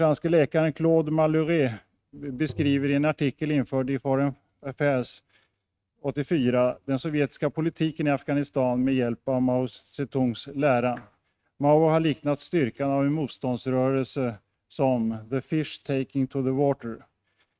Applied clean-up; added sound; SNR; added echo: neural mask model RNNoise.